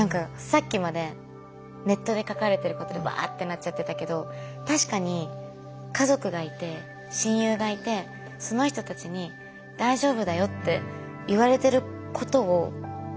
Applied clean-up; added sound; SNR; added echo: none; none; none; none.